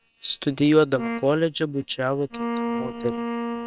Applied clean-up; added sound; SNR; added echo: neural separator model SepFormer WHAM!.